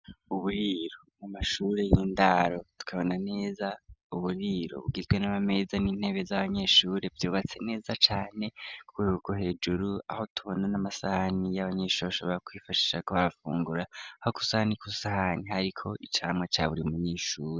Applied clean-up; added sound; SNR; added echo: none; none; none; none.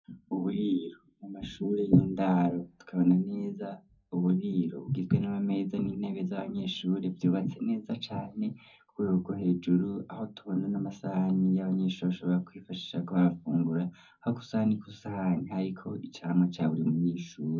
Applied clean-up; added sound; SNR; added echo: none; none; none; reverberation time 0.3 s.